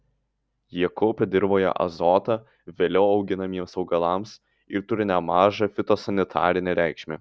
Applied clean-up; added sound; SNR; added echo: none; none; none; none.